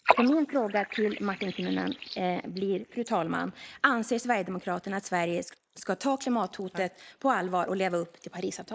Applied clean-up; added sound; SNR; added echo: neural mask model Resemble Enhance denoiser.